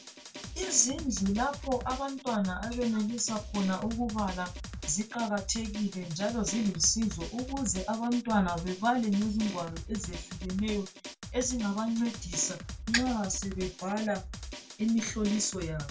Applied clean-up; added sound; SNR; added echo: none; Drum; 11 dB; reverberation time 0.2 s.